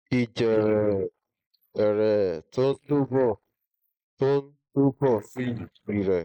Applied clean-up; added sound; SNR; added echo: neural mask model Resemble Enhance denoiser.